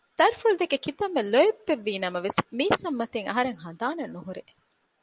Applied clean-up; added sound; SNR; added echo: none; none; none; none.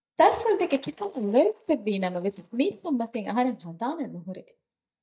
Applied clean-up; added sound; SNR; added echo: neural mask model DeepFilterNet 3.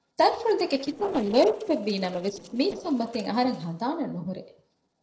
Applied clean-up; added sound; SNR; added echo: neural separator model SepFormer DNS4.